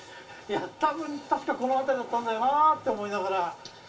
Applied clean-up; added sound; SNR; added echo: none; none; none; reverberation time 0.2 s.